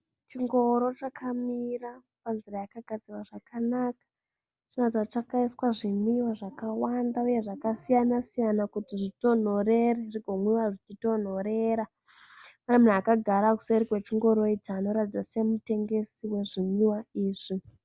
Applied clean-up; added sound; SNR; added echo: none; none; none; none.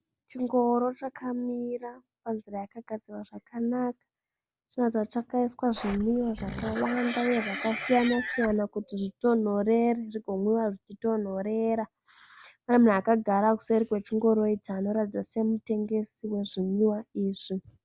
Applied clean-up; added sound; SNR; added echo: none; Livestock, farm animals, working animals; 8 dB; none.